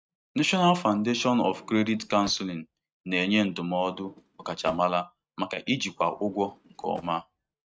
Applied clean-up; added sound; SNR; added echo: neural mask model RNNoise.